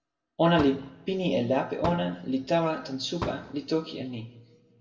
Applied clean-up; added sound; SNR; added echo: none; Fireworks; 11 dB; reverberation time 1.1 s.